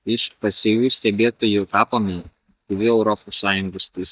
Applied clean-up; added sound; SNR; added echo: neural mask model DeepFilterNet 3.